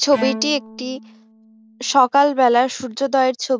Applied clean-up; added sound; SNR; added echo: none; Bowed string instrument; 15 dB; none.